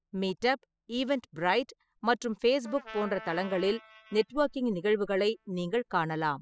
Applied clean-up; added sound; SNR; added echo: classical method spectral subtraction.